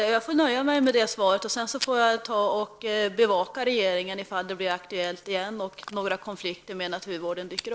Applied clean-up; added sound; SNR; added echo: neural separator model SepFormer DNS4.